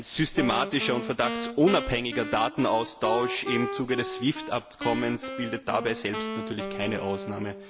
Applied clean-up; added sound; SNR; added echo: none; Wind instrument, woodwind instrument; 7 dB; none.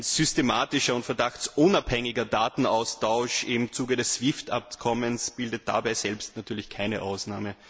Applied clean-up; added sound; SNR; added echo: none; none; none; none.